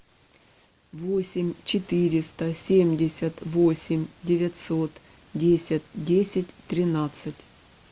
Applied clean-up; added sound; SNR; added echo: none; none; none; none.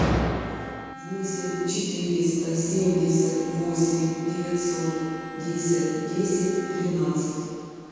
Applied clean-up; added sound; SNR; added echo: none; Bowed string instrument; 15 dB; reverberation time 2.2 s.